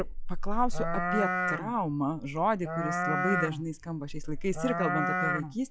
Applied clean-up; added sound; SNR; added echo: classical method log-MMSE.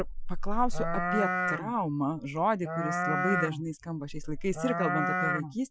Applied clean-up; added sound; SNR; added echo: classical method Wiener filter.